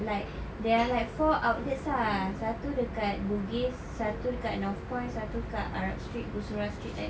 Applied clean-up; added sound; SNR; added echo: none; none; none; none.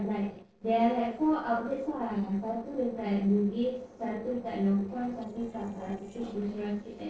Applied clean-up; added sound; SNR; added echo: neural separator model SepFormer DNS4.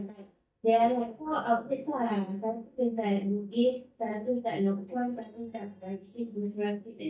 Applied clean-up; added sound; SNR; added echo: neural mask model DeepFilterNet 3.